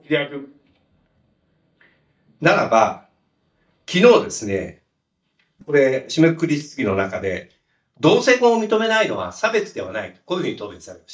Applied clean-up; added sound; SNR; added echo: neural mask model DeepFilterNet 3.